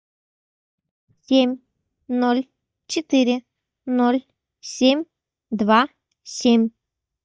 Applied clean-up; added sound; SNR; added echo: neural mask model DeepFilterNet 3.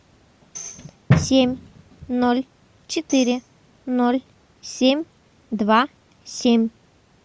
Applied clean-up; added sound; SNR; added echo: none; Tambourine; 20 dB; none.